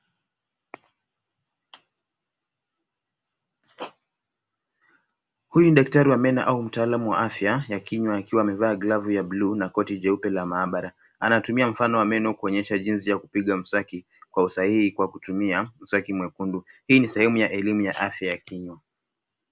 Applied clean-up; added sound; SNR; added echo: none; none; none; none.